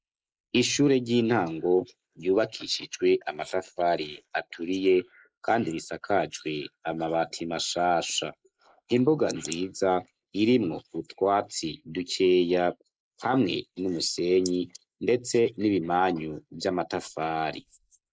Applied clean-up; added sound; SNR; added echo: neural mask model Resemble Enhance denoiser.